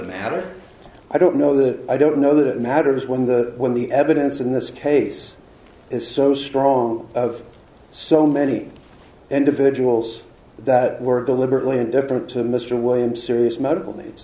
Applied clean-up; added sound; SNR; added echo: none; none; none; none.